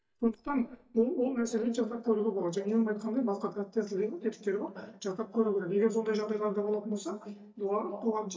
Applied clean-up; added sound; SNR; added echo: neural mask model DeepFilterNet 3.